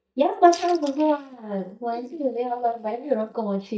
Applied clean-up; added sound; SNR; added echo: neural mask model DeepFilterNet 3.